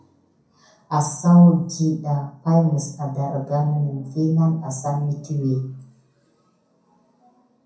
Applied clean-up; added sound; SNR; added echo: none; none; none; reverberation time 0.6 s.